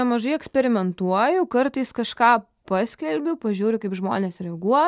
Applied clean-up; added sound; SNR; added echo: none; none; none; none.